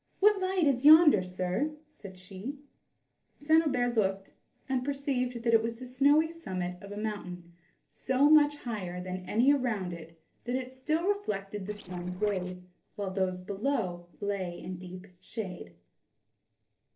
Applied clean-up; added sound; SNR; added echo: neural separator model SepFormer DNS4.